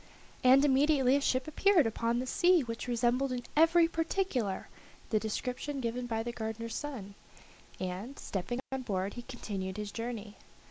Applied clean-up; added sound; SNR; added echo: none; none; none; none.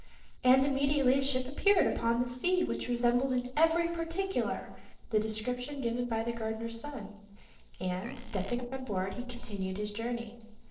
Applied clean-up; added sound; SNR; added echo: neural separator model SepFormer DNS4.